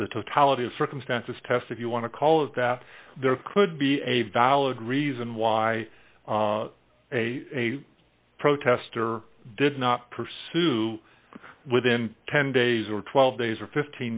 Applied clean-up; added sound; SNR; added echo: none; none; none; none.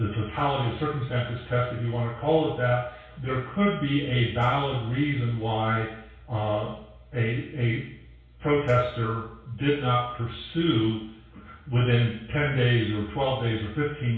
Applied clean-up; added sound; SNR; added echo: none; none; none; reverberation time 0.6 s.